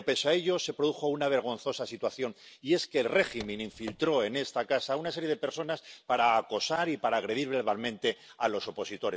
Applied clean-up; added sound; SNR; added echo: none; Car; 18 dB; none.